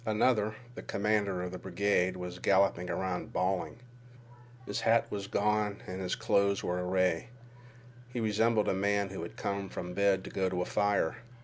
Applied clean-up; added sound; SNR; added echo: none; none; none; none.